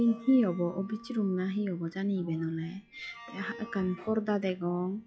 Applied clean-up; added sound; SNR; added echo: classical method log-MMSE.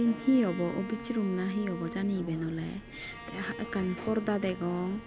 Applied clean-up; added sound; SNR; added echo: none; Bowed string instrument; 12 dB; none.